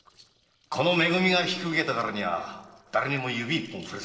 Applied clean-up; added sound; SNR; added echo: neural separator model SepFormer DNS4.